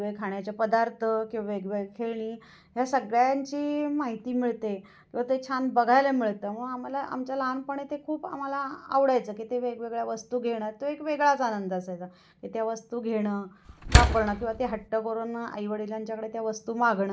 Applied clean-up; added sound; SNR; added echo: none; Slam; -4 dB; none.